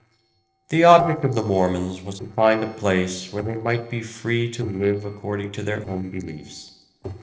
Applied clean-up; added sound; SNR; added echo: neural separator model SepFormer DNS4.